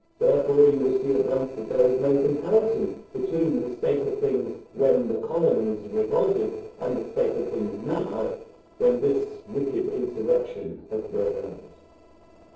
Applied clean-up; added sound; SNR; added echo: neural separator model SepFormer DNS4.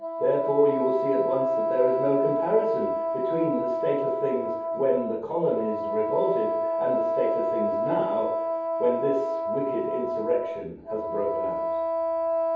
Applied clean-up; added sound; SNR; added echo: none; Wind instrument, woodwind instrument; 0 dB; reverberation time 0.7 s.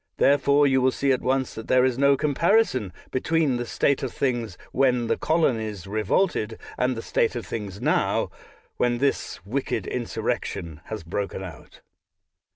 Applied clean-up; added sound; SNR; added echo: none; none; none; none.